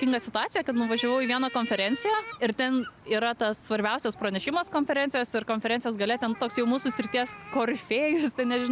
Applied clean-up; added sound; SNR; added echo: none; none; none; none.